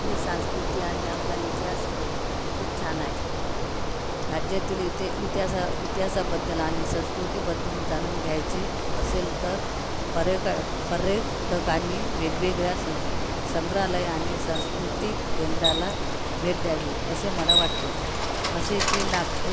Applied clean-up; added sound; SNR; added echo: none; Bicycle; -4 dB; none.